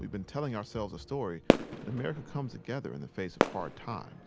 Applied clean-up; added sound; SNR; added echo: none; Fireworks; -3 dB; none.